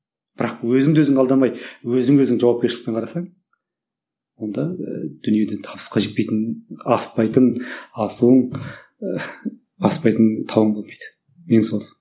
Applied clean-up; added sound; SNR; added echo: none; none; none; none.